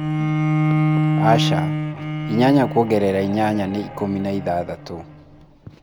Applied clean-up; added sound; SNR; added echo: none; Bowed string instrument; 1 dB; none.